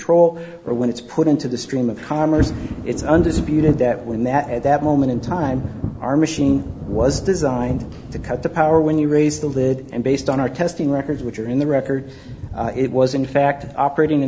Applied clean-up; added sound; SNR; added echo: none; Thunder; 11 dB; none.